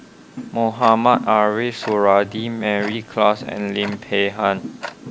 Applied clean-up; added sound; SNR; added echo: none; Tick-tock; 15 dB; none.